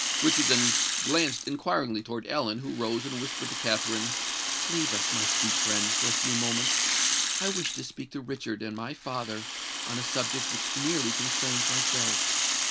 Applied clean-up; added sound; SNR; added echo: none; Rattle (instrument); -4 dB; none.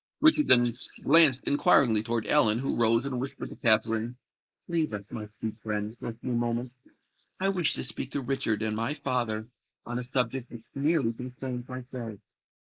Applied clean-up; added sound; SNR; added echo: neural mask model Resemble Enhance denoiser.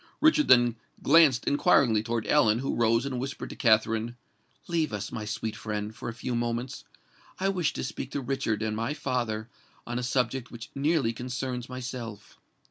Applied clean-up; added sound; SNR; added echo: none; none; none; none.